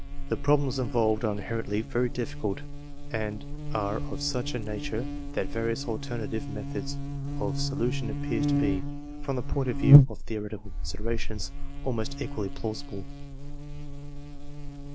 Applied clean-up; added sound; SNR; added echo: none; Buzz; -3 dB; none.